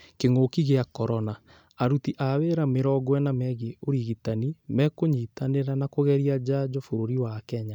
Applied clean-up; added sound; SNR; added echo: none; none; none; none.